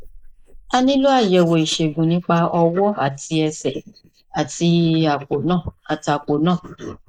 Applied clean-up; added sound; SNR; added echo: neural mask model Resemble Enhance denoiser.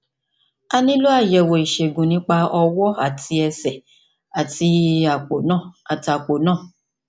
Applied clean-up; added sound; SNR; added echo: none; none; none; none.